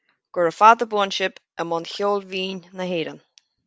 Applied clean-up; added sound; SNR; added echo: none; none; none; none.